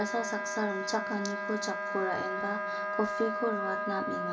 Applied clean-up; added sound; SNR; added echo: none; Wind instrument, woodwind instrument; 0 dB; reverberation time 2.4 s.